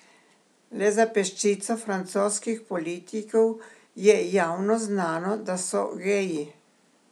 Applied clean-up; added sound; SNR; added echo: none; none; none; none.